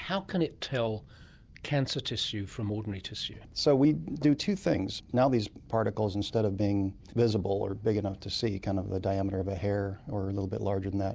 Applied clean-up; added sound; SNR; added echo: none; none; none; none.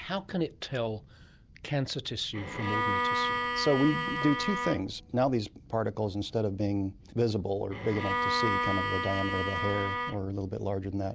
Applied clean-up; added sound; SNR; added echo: none; Bowed string instrument; 1 dB; none.